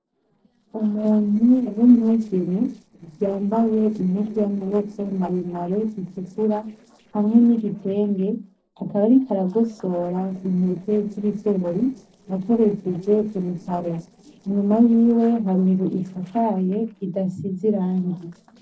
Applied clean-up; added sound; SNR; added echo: neural separator model SepFormer DNS4.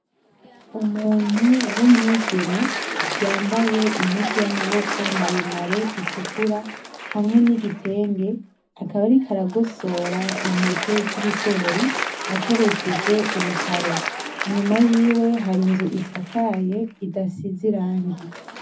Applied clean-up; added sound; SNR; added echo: none; Applause; 7 dB; reverberation time 0.4 s.